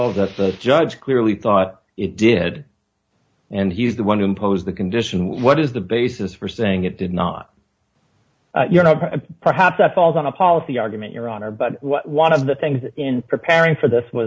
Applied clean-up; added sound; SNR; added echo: none; none; none; none.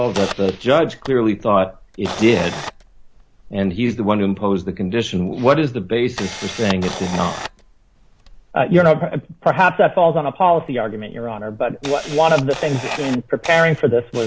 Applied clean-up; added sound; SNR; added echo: none; Camera; 15 dB; none.